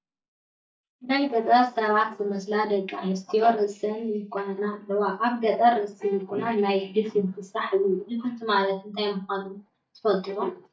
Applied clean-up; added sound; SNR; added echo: neural mask model DeepFilterNet 3.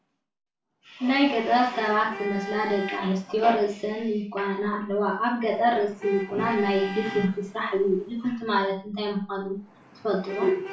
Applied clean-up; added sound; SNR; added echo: none; Traffic noise, roadway noise / Vehicle horn, car horn, honking; 16 dB; reverberation time 0.3 s.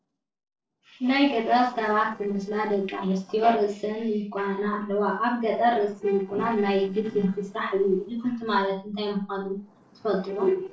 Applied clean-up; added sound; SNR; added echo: neural separator model SepFormer DNS4.